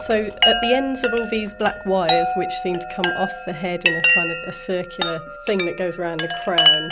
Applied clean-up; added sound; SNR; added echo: none; Chime; -1 dB; none.